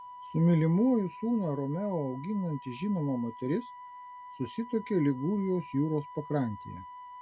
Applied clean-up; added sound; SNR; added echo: none; Wind instrument, woodwind instrument; 16 dB; none.